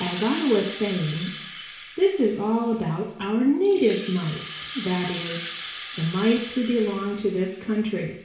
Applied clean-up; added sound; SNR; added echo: none; Rattle (instrument); 13 dB; reverberation time 0.7 s.